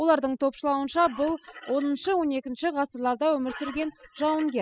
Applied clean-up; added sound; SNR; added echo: classical method spectral subtraction.